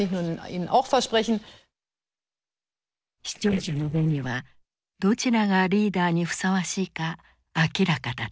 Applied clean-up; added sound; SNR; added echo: neural separator model SepFormer DNS4.